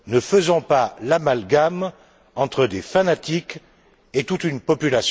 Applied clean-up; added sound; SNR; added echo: none; none; none; none.